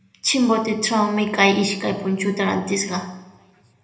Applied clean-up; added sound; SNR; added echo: none; none; none; reverberation time 0.8 s.